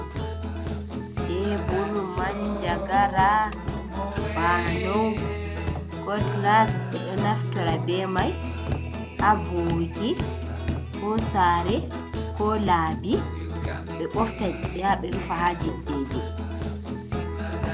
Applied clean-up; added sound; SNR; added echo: none; Guitar; 2 dB; none.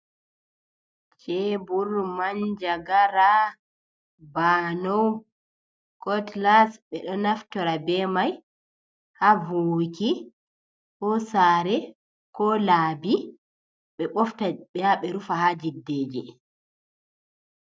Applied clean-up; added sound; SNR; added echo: none; none; none; none.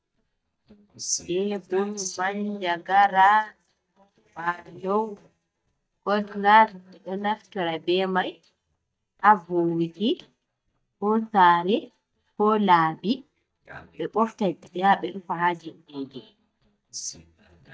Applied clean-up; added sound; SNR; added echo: neural mask model DeepFilterNet 3.